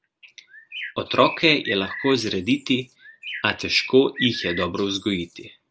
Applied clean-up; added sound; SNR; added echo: none; Bird; 13 dB; none.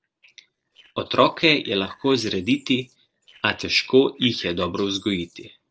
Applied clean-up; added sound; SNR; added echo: neural separator model SepFormer DNS4.